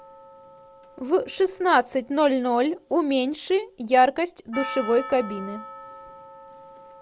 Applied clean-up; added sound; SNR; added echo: none; Percussion; 17 dB; none.